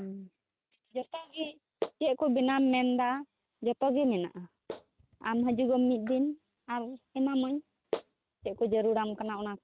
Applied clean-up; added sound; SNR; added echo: neural mask model RNNoise.